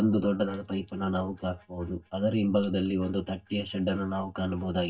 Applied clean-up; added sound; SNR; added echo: neural mask model DeepFilterNet 3.